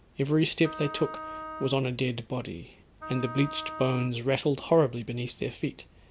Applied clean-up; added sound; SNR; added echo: none; Wind instrument, woodwind instrument; 13 dB; none.